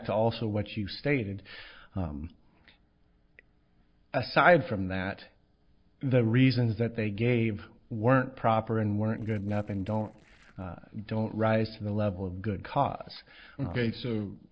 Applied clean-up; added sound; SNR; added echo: neural separator model SepFormer DNS4.